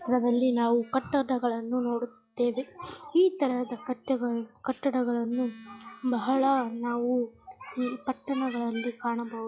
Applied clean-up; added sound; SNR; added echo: classical method log-MMSE.